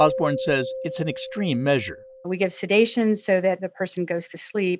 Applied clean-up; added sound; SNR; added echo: none; Keyboard (musical); 11 dB; none.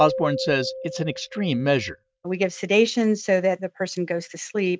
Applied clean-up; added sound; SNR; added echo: neural mask model RNNoise.